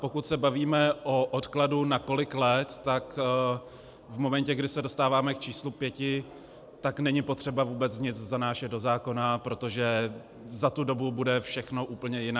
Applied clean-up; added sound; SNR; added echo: none; none; none; none.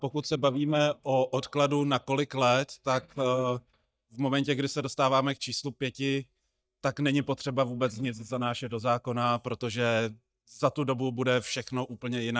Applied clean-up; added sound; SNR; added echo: neural mask model DeepFilterNet 3.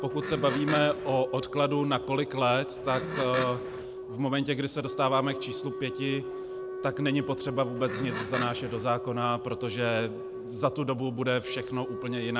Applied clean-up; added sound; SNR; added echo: none; Livestock, farm animals, working animals + Wind instrument, woodwind instrument; 7 dB; none.